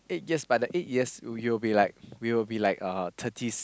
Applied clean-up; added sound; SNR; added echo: none; none; none; none.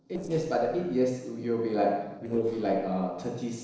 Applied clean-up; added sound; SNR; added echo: neural separator model SepFormer DNS4.